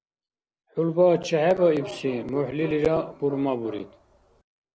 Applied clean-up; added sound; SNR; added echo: none; Bark; 15 dB; none.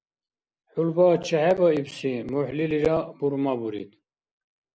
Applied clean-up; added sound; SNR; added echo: none; none; none; none.